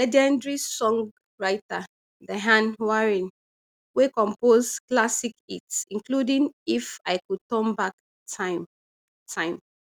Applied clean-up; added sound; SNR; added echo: none; none; none; none.